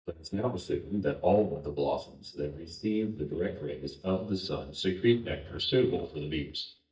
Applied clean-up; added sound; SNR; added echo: neural mask model DeepFilterNet 3.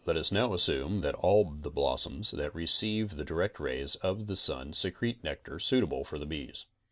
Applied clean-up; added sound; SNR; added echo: none; none; none; none.